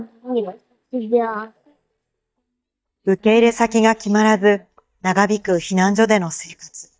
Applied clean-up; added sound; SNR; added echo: neural mask model DeepFilterNet 3.